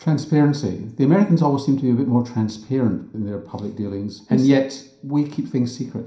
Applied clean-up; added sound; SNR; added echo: none; none; none; reverberation time 0.5 s.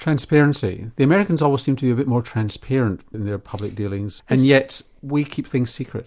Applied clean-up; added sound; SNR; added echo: none; none; none; none.